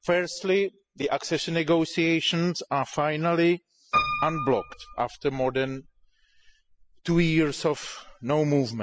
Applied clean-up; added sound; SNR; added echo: classical method spectral subtraction.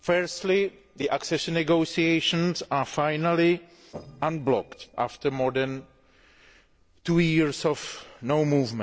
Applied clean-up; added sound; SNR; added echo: neural separator model SepFormer DNS4.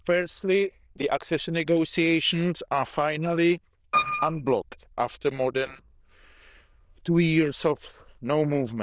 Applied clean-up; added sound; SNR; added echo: neural diffusion model UNIVERSE++.